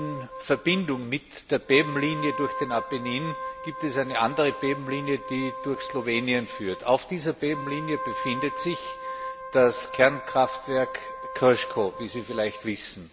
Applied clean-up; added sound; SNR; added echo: none; Wind instrument, woodwind instrument; 9 dB; none.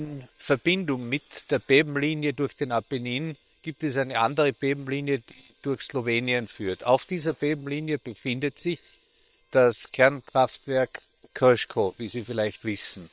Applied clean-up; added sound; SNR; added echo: neural separator model SepFormer WHAM!.